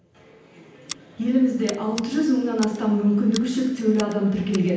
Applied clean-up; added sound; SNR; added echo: none; Scissors; 19 dB; reverberation time 0.9 s.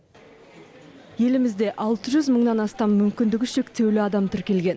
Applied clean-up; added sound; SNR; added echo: none; none; none; none.